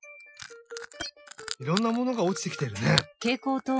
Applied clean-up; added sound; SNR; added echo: classical method Wiener filter.